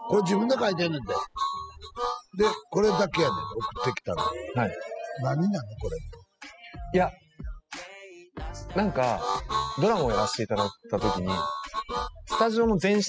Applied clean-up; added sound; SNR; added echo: classical method spectral subtraction.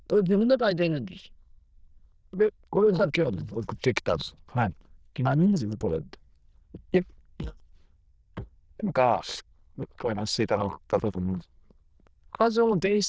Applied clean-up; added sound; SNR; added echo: neural diffusion model UNIVERSE++.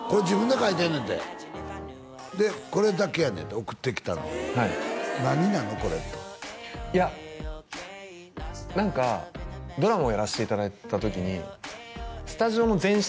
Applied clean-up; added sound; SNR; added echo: none; none; none; none.